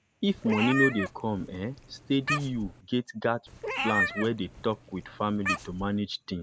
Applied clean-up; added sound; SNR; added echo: none; Meow; 4 dB; none.